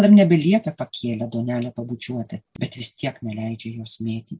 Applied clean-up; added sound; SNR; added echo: none; none; none; none.